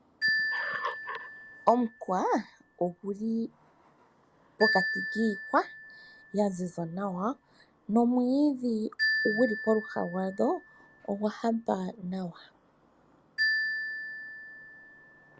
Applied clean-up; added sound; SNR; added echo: none; Marimba, xylophone; 5 dB; none.